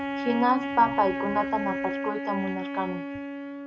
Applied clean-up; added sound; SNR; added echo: none; Wind instrument, woodwind instrument; 4 dB; none.